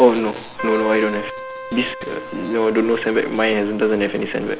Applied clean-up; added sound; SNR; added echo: none; Keyboard (musical); 12 dB; none.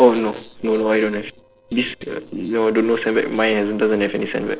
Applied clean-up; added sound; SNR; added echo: neural separator model SepFormer DNS4.